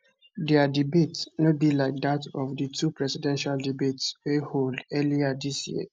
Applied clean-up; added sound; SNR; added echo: none; none; none; none.